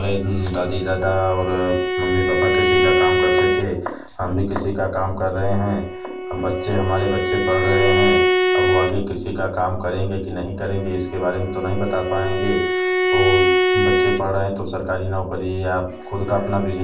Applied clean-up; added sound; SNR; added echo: none; Bowed string instrument; 0 dB; reverberation time 0.4 s.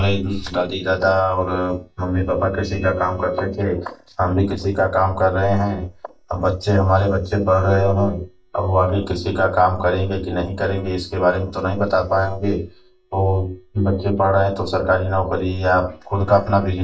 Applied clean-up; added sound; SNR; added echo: neural mask model DeepFilterNet 3.